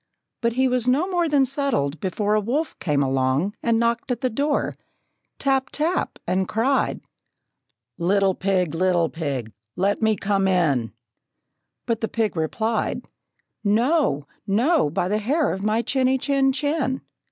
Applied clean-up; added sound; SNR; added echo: none; none; none; none.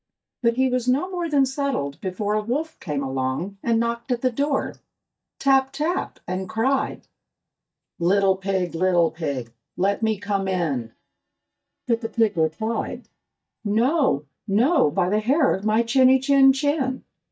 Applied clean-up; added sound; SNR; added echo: neural mask model DeepFilterNet 3.